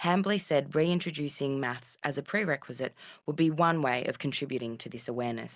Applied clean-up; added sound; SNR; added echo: none; none; none; none.